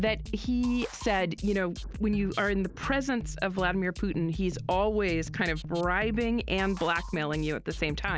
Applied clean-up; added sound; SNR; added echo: none; Drum kit; 9 dB; none.